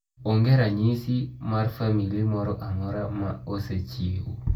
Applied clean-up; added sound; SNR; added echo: none; none; none; reverberation time 0.2 s.